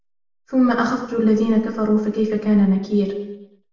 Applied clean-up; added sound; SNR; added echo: none; none; none; reverberation time 0.7 s.